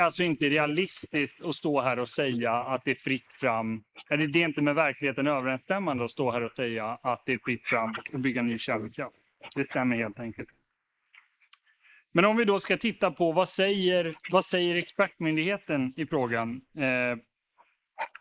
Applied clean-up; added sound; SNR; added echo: neural mask model Resemble Enhance denoiser.